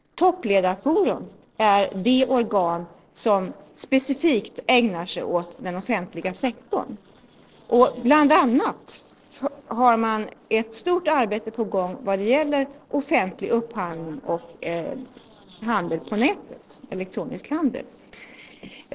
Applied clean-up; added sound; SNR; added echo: neural separator model SepFormer DNS4.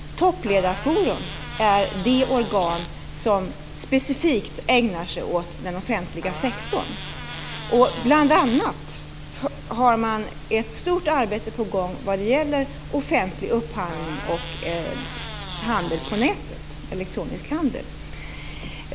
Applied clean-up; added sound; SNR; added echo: none; Fart; 12 dB; none.